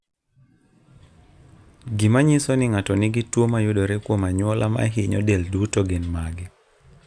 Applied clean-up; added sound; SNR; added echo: none; none; none; none.